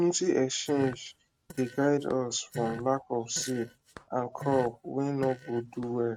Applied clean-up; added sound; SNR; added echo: neural mask model RNNoise.